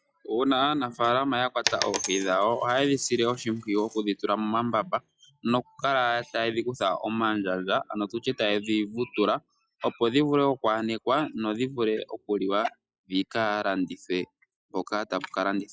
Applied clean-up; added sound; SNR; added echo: classical method log-MMSE.